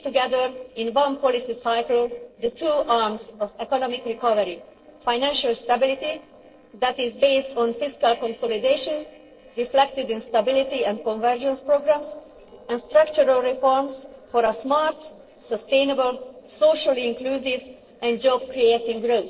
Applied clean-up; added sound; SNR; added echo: neural separator model SepFormer DNS4.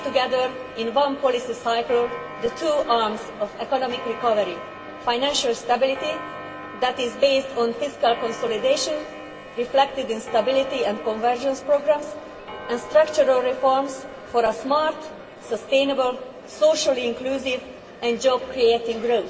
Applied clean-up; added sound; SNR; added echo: none; Clock; 16 dB; reverberation time 1.6 s.